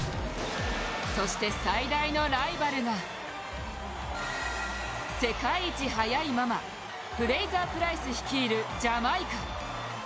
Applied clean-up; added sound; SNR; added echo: none; none; none; none.